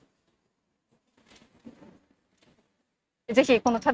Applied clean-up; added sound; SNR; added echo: neural mask model RNNoise.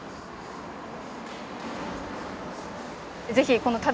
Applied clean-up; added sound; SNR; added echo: none; none; none; none.